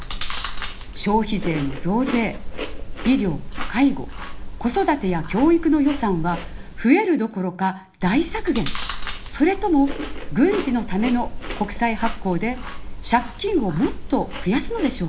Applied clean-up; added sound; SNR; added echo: none; Chewing, mastication; 6 dB; reverberation time 0.4 s.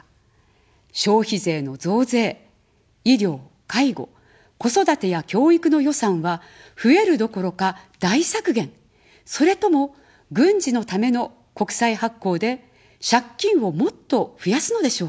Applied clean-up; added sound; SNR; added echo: none; none; none; none.